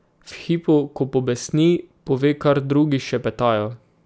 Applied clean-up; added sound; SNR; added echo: none; none; none; none.